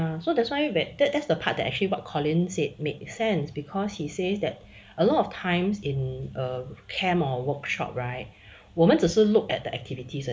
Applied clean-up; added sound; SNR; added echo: none; none; none; none.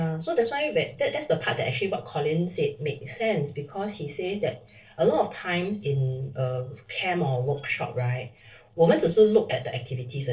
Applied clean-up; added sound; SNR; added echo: neural separator model SepFormer DNS4.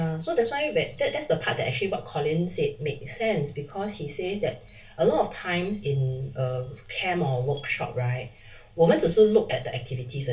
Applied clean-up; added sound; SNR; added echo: none; Glass; 19 dB; reverberation time 0.2 s.